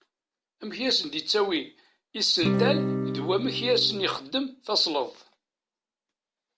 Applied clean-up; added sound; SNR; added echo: none; Acoustic guitar / Strum; 0 dB; none.